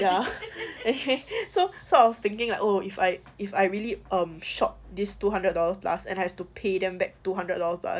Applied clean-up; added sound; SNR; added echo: none; none; none; none.